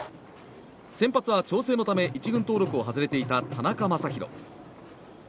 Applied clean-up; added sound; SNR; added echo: none; none; none; none.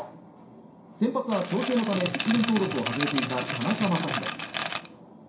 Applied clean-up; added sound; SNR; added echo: none; Rattle; 5 dB; reverberation time 0.5 s.